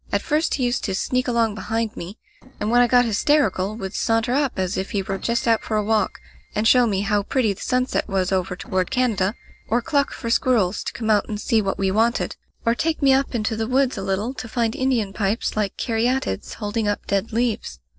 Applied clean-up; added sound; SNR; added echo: neural separator model SepFormer DNS4.